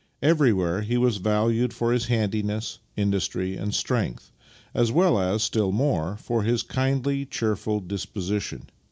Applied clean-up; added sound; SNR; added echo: none; none; none; none.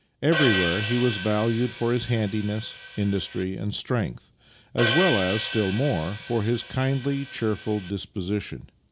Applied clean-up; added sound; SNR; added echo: none; Hi-hat; 4 dB; none.